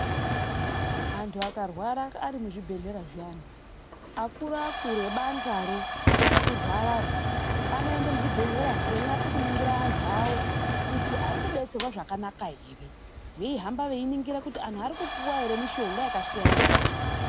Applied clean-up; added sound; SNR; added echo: none; Tick / Hiss / Explosion / Fire; -4 dB; none.